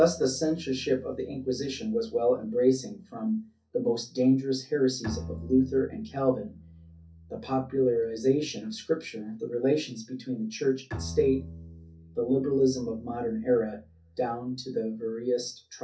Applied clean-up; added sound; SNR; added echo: none; Bowed string instrument; 18 dB; reverberation time 0.3 s.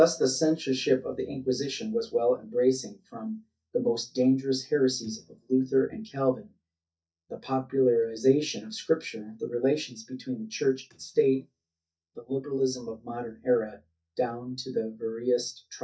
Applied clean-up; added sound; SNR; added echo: neural mask model DeepFilterNet 3.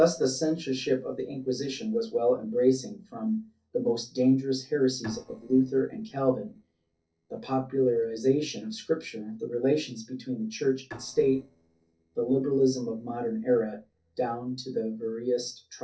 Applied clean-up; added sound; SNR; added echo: neural separator model SepFormer DNS4.